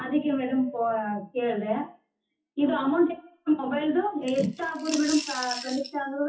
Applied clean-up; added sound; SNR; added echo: classical method WPE with log-MMSE.